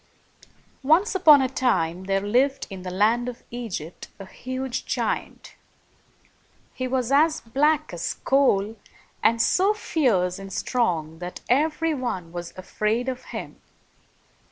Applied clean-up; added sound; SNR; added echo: none; none; none; none.